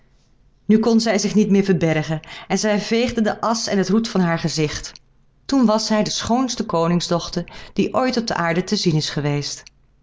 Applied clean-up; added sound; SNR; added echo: none; none; none; none.